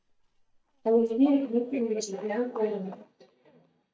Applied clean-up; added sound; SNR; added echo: neural mask model DeepFilterNet 3.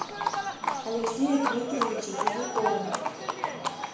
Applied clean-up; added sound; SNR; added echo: none; Livestock, farm animals, working animals; -1 dB; reverberation time 1.0 s.